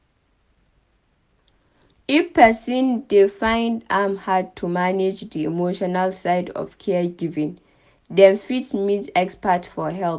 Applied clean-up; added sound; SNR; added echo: none; none; none; none.